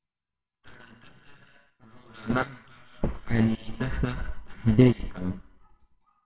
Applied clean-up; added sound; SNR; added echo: neural separator model SepFormer WHAMR!.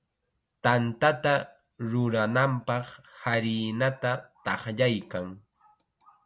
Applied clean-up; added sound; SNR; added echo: none; none; none; none.